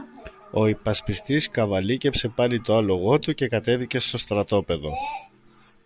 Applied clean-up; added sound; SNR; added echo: none; none; none; none.